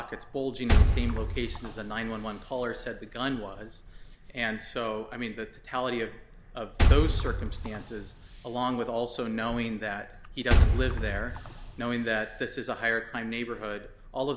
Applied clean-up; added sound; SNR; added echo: none; Liquid; -4 dB; none.